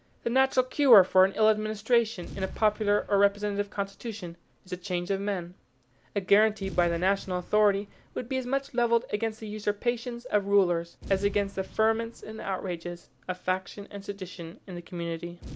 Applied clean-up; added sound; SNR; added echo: none; Boom; 20 dB; none.